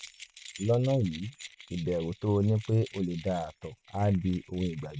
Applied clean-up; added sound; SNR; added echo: neural mask model RNNoise.